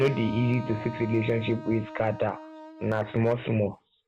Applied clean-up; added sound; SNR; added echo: none; Wind instrument, woodwind instrument; 14 dB; none.